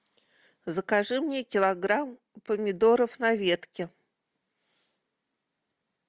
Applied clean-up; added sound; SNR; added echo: none; none; none; none.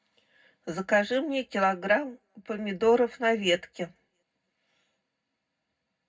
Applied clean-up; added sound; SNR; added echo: none; none; none; reverberation time 0.3 s.